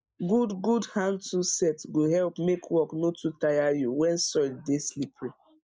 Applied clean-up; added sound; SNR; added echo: neural mask model Resemble Enhance denoiser.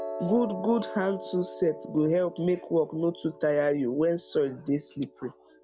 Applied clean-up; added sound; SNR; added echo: none; Piano; 14 dB; none.